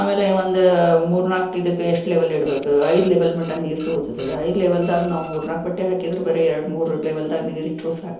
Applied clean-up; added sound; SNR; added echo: none; Printer; 16 dB; reverberation time 2.2 s.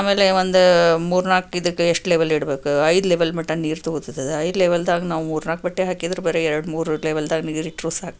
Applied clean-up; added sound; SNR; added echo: none; none; none; none.